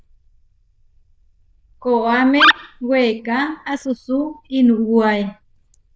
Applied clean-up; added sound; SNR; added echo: neural diffusion model UNIVERSE++.